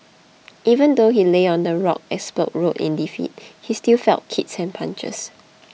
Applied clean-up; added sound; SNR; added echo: none; none; none; none.